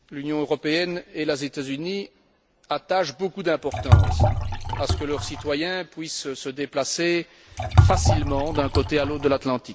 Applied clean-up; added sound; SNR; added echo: none; Liquid; -4 dB; none.